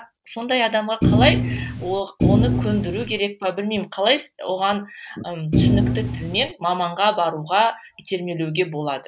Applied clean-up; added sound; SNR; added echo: none; Thump, thud; -4 dB; none.